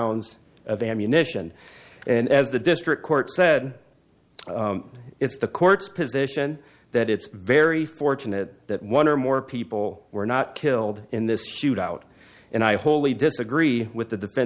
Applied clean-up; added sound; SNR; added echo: none; none; none; none.